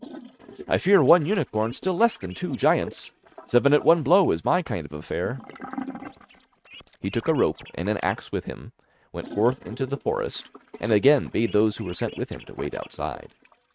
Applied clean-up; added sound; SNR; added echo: neural mask model RNNoise.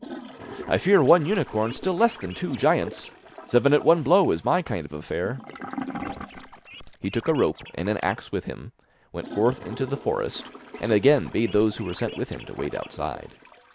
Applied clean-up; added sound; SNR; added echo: none; Scratching (performance technique) + Toilet flush / Gurgling; 15 dB; none.